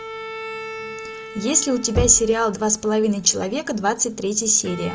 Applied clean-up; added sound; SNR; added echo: none; Bowed string instrument + Knock; 11 dB; none.